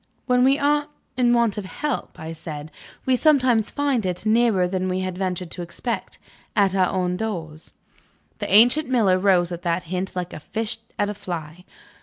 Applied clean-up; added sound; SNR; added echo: none; none; none; none.